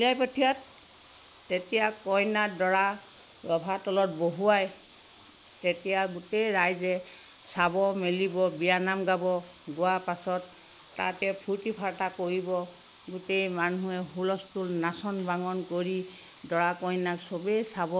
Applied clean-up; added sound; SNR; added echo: none; none; none; none.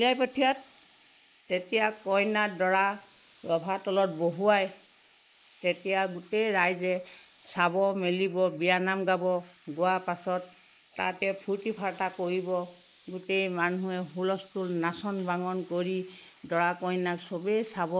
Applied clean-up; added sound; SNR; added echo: neural mask model Resemble Enhance denoiser.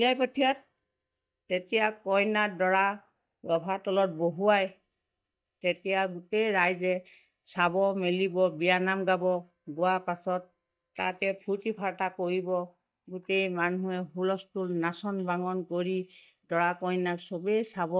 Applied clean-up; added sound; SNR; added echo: neural mask model DeepFilterNet 3.